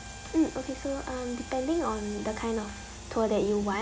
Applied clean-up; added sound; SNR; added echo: none; Hiss + Trumpet; 16 dB; none.